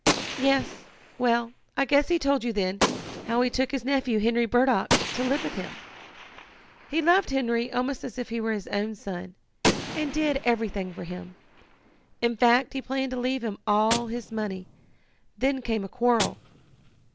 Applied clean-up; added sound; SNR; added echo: none; Gunshot, gunfire; 7 dB; none.